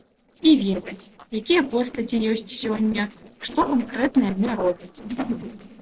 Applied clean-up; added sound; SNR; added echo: neural separator model SepFormer DNS4.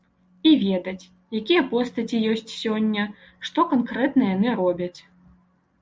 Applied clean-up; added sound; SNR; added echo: none; none; none; none.